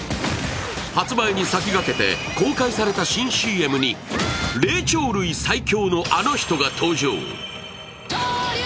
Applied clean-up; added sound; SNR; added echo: none; none; none; none.